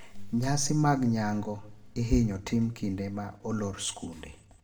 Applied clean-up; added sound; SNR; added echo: none; none; none; reverberation time 0.7 s.